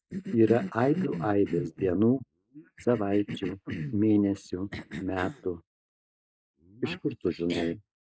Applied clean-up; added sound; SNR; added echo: neural mask model Resemble Enhance denoiser.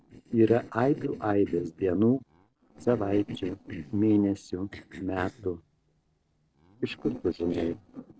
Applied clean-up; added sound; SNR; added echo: neural separator model SepFormer DNS4.